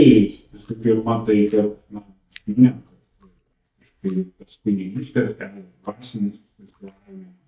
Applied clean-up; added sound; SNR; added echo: neural mask model DeepFilterNet 3.